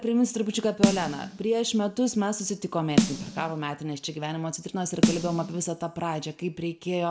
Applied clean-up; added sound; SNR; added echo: none; Snare drum; 2 dB; reverberation time 0.4 s.